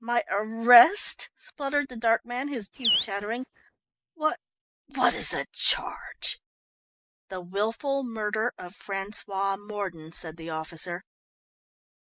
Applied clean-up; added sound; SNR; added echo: neural mask model Resemble Enhance denoiser.